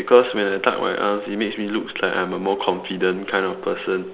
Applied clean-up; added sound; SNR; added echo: none; none; none; none.